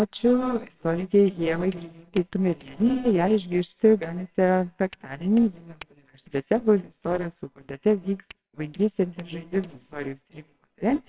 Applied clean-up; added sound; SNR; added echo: neural separator model SepFormer WHAMR!.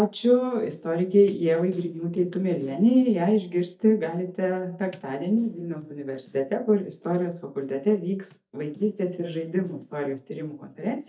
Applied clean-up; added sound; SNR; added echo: neural mask model DeepFilterNet 3.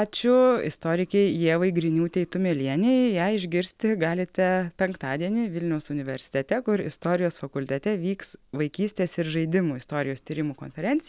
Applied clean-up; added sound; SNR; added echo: none; none; none; none.